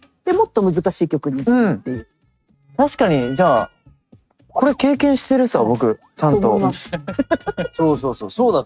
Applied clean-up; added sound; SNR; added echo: neural mask model RNNoise.